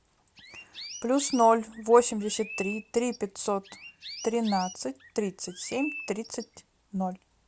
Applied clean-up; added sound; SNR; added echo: none; Chirp, tweet; 15 dB; none.